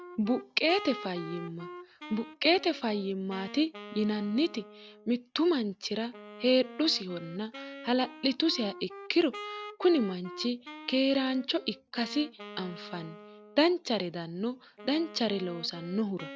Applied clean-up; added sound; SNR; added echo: none; Wind instrument, woodwind instrument; 16 dB; none.